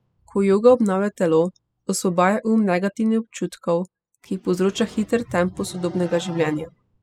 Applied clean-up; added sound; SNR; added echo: classical method spectral subtraction.